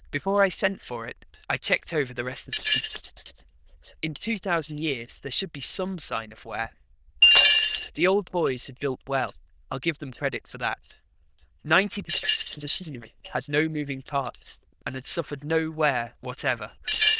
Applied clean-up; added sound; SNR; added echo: neural diffusion model UNIVERSE++.